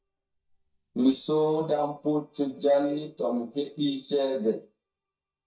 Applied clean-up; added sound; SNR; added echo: neural mask model DeepFilterNet 3.